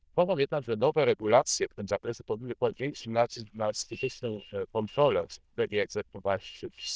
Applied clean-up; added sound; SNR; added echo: neural diffusion model UNIVERSE++.